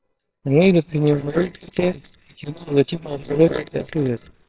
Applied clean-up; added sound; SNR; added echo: neural separator model SepFormer WHAMR!.